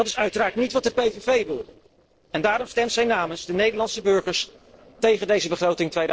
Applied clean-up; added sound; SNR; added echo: neural separator model SepFormer DNS4.